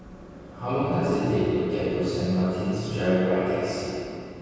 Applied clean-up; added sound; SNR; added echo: none; Wild animals; 10 dB; reverberation time 2.2 s.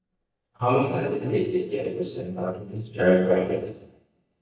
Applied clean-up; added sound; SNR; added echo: neural mask model DeepFilterNet 3.